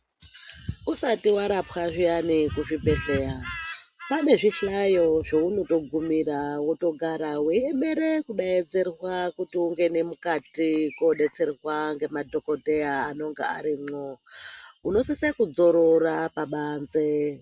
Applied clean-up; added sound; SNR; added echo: none; none; none; none.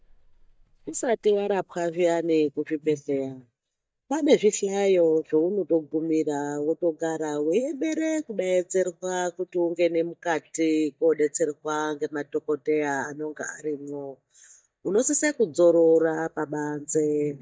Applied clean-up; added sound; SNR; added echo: neural mask model DeepFilterNet 3.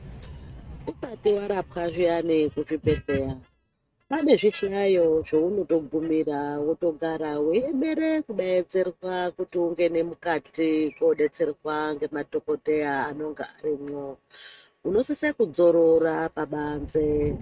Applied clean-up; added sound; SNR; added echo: neural mask model RNNoise.